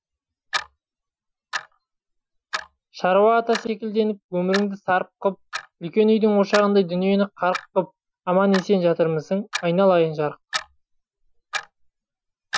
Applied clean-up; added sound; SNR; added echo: classical method Wiener filter.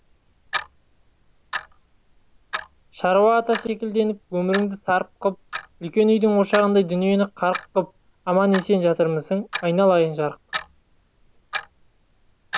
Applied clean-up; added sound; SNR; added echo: none; Clock; 13 dB; none.